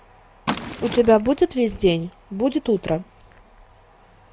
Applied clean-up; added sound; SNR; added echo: none; Liquid; 12 dB; none.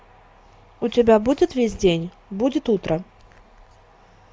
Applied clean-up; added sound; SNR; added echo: none; none; none; none.